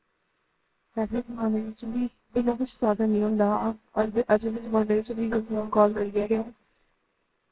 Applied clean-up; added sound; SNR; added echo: neural separator model SepFormer WHAMR!.